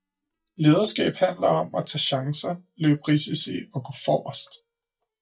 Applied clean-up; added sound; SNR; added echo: neural mask model DeepFilterNet 3.